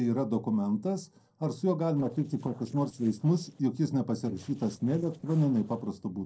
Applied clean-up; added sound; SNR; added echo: neural separator model SepFormer DNS4.